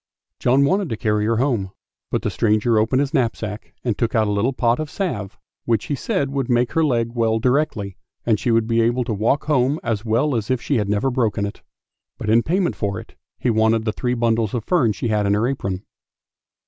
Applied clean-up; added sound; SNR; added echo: none; none; none; none.